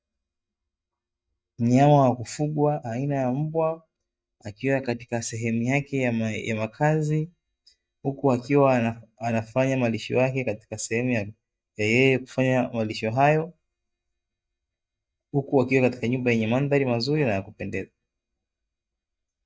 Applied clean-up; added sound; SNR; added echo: neural mask model DeepFilterNet 3.